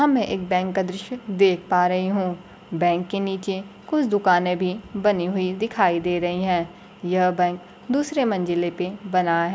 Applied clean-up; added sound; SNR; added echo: none; none; none; none.